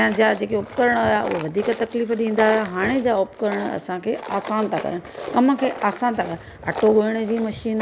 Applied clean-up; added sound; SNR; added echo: none; Tools; 13 dB; none.